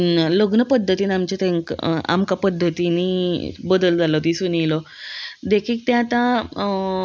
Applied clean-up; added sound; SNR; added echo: none; none; none; none.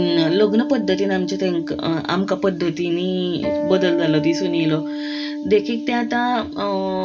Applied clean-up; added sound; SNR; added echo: none; Acoustic guitar; 6 dB; reverberation time 0.2 s.